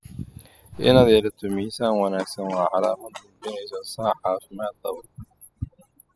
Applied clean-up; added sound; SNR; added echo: classical method spectral subtraction.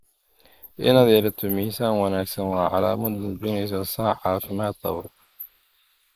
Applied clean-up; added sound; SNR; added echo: neural mask model Resemble Enhance denoiser.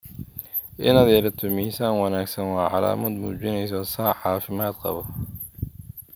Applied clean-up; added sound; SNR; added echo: none; none; none; none.